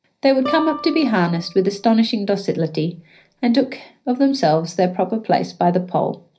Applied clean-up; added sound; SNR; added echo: none; Guitar; 15 dB; reverberation time 0.5 s.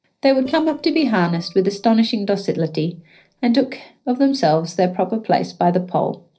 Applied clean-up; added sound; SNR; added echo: neural separator model SepFormer DNS4.